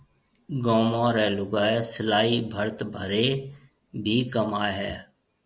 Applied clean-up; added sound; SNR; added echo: none; none; none; none.